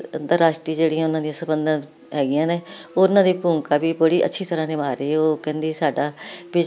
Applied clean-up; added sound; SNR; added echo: none; none; none; none.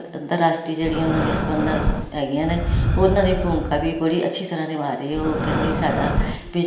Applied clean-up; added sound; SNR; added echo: none; Breathing; 2 dB; reverberation time 1.1 s.